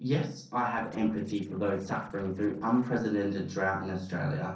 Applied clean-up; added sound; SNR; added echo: neural separator model SepFormer DNS4.